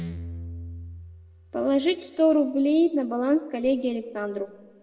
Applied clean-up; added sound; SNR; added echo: none; Guitar; 16 dB; reverberation time 1.1 s.